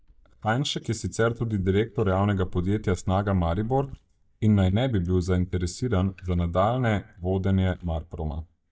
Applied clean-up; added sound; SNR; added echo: neural mask model DeepFilterNet 3.